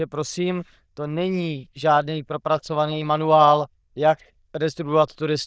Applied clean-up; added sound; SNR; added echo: neural diffusion model UNIVERSE++.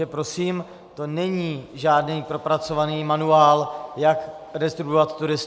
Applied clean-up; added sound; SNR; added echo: none; none; none; none.